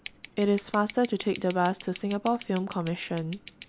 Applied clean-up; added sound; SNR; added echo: none; Scissors; 18 dB; none.